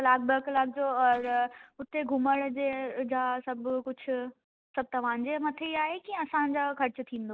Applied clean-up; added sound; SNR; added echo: neural separator model SepFormer DNS4.